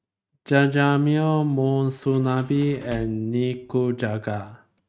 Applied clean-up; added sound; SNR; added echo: neural mask model RNNoise.